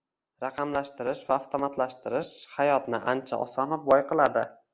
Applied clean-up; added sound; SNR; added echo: none; none; none; none.